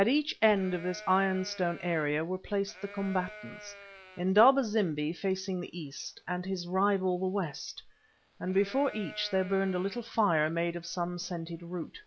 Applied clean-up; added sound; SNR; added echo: none; Livestock, farm animals, working animals; 17 dB; none.